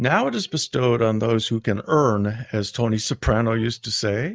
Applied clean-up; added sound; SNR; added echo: neural mask model DeepFilterNet 3.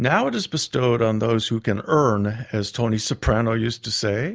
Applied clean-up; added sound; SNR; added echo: none; none; none; none.